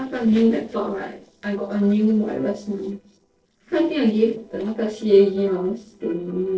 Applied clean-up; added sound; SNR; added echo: neural separator model SepFormer DNS4.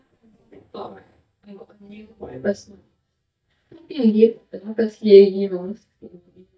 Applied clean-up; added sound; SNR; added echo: neural mask model DeepFilterNet 3.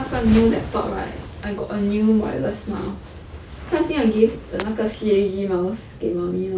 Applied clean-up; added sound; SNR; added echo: none; none; none; none.